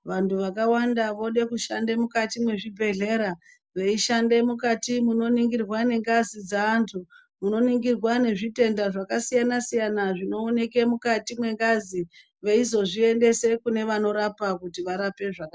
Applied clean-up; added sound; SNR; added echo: none; none; none; none.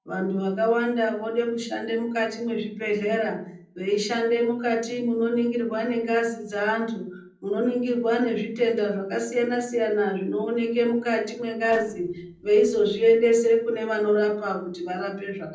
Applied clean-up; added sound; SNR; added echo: neural separator model SepFormer DNS4.